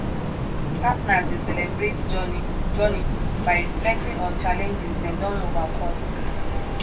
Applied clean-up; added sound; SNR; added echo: none; Train; -4 dB; reverberation time 0.1 s.